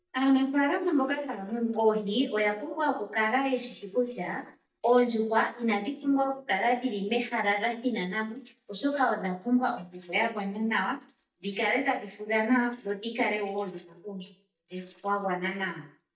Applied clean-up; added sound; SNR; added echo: neural mask model DeepFilterNet 3.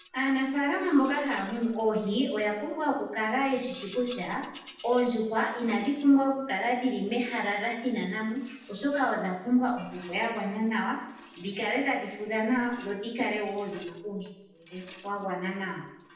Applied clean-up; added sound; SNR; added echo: neural separator model SepFormer DNS4.